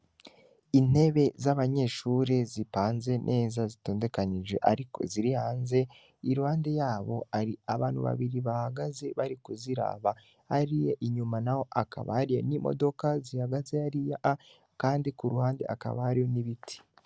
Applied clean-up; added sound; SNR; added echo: none; none; none; none.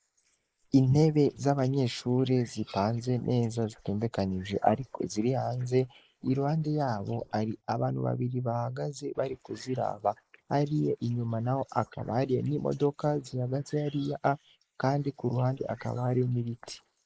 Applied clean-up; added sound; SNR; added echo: neural mask model Resemble Enhance denoiser.